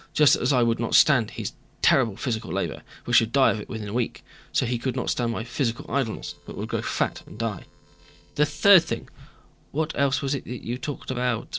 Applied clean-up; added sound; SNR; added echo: neural separator model SepFormer DNS4.